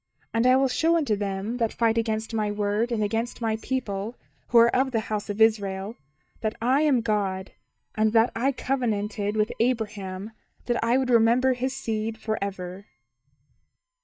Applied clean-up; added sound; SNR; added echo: neural mask model DeepFilterNet 3.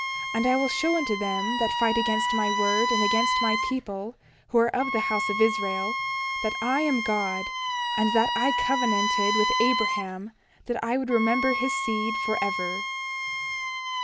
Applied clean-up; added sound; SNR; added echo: none; Wind instrument, woodwind instrument; 0 dB; none.